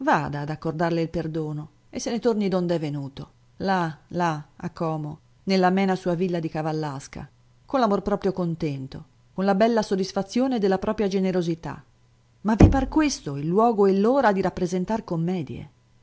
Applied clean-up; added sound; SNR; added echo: none; Knock; 0 dB; none.